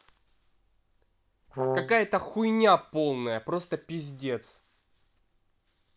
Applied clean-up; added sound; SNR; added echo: none; Brass instrument; 1 dB; none.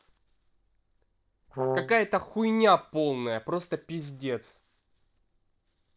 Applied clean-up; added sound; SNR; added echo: neural separator model SepFormer DNS4.